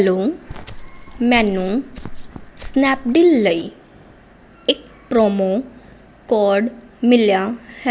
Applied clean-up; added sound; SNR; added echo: none; Walk, footsteps; 14 dB; none.